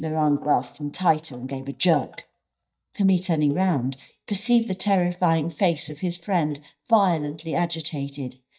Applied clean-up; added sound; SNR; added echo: neural mask model DeepFilterNet 3.